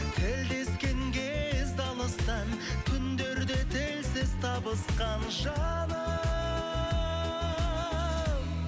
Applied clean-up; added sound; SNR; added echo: none; none; none; none.